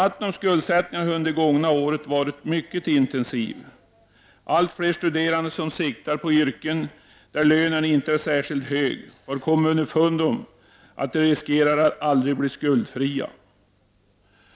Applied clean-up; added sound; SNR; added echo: none; none; none; none.